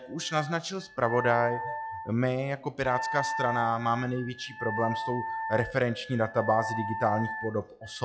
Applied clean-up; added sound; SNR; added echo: classical method log-MMSE.